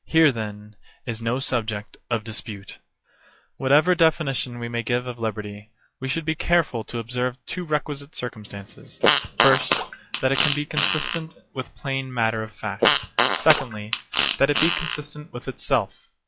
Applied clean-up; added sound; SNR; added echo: classical method log-MMSE.